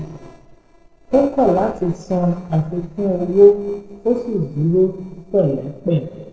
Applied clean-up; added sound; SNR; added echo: neural separator model SepFormer DNS4.